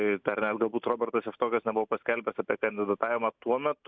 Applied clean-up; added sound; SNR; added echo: none; none; none; none.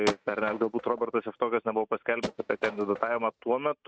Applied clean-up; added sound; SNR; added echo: neural mask model RNNoise.